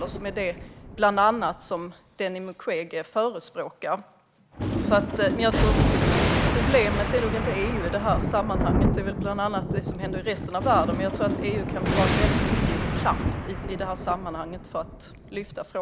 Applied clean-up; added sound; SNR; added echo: none; Thunder; -1 dB; none.